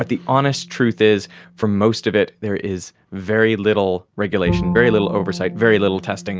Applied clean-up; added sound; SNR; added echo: none; Bowed string instrument; 12 dB; none.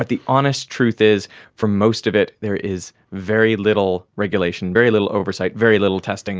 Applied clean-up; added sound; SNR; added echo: none; none; none; none.